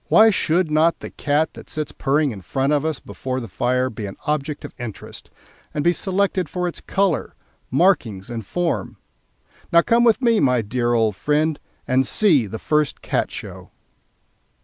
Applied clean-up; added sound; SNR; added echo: none; none; none; none.